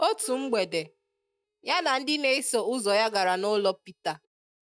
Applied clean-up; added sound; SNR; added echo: neural mask model DeepFilterNet 3.